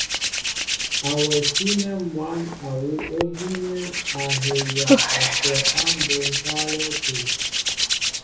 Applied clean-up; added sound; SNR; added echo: none; Hands; -4 dB; reverberation time 1.0 s.